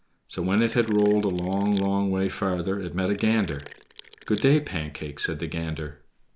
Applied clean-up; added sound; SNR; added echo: none; Sink (filling or washing); 20 dB; none.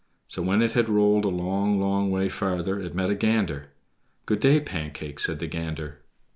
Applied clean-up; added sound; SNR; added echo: none; none; none; none.